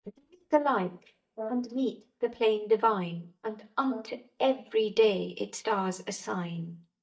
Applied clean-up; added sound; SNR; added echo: neural mask model DeepFilterNet 3.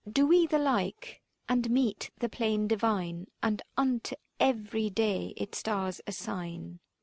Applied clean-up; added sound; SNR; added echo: none; none; none; none.